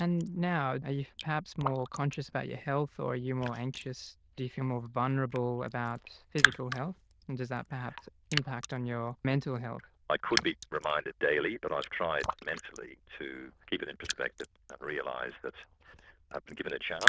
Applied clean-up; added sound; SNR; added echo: neural diffusion model UNIVERSE++.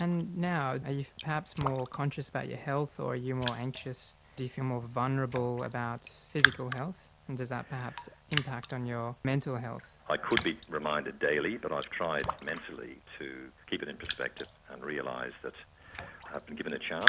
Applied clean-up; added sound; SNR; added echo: none; Raindrop; 3 dB; none.